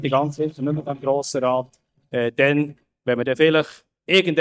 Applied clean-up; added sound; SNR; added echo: neural mask model DeepFilterNet 3.